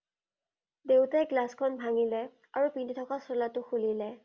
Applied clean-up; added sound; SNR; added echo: none; none; none; none.